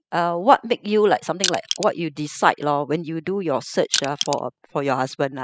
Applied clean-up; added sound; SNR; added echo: classical method spectral subtraction.